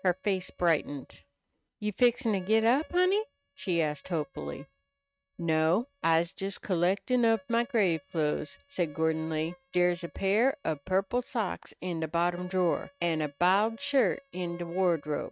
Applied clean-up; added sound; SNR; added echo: neural mask model RNNoise.